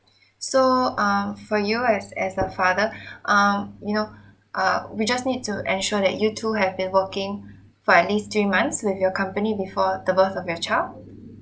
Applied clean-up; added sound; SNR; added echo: none; none; none; none.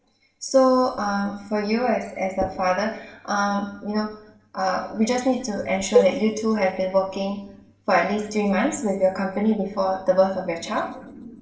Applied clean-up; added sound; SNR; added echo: neural separator model SepFormer DNS4.